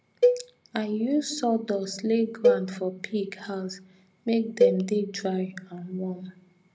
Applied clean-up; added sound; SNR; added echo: none; Cowbell; 0 dB; none.